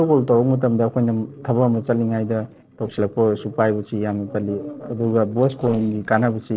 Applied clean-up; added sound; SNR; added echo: neural separator model SepFormer DNS4.